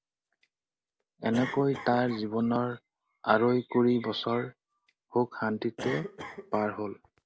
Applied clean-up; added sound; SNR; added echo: none; Cough; 16 dB; none.